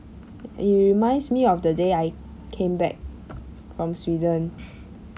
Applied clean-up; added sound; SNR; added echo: none; none; none; none.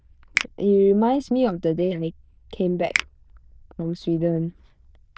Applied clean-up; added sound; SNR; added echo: neural diffusion model UNIVERSE++.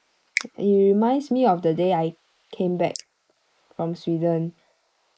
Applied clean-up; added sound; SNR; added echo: neural mask model Resemble Enhance denoiser.